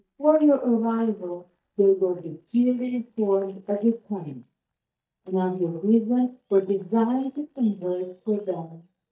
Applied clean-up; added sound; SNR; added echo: neural mask model DeepFilterNet 3.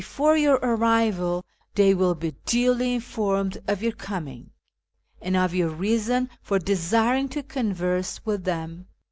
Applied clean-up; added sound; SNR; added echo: none; none; none; none.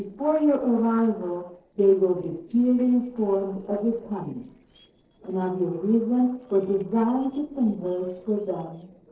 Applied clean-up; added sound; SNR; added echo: neural separator model SepFormer DNS4.